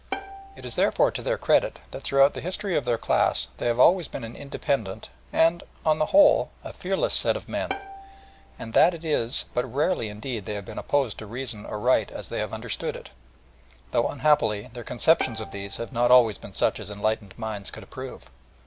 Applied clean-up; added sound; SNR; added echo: none; Bowed string instrument; 16 dB; none.